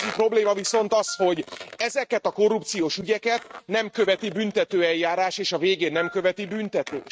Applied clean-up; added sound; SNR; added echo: neural mask model RNNoise.